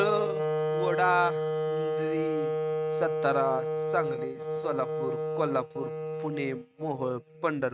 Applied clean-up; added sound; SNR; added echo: neural mask model RNNoise.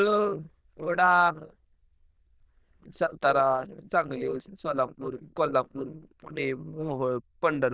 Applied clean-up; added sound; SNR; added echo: neural diffusion model UNIVERSE++.